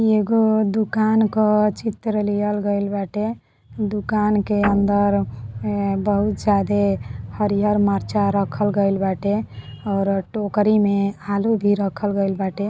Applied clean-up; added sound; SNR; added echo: none; Guitar; 10 dB; none.